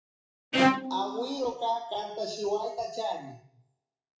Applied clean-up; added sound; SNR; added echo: classical method WPE with log-MMSE.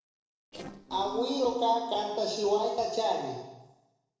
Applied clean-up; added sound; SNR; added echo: neural separator model SepFormer DNS4.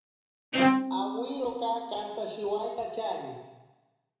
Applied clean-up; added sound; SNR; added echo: none; Bowed string instrument; -3 dB; reverberation time 1.0 s.